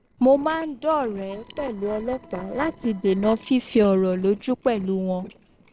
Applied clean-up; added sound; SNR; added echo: neural separator model SepFormer DNS4.